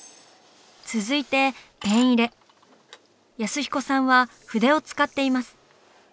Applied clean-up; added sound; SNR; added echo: none; none; none; none.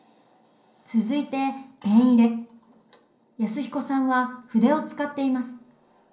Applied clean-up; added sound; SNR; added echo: none; none; none; reverberation time 0.6 s.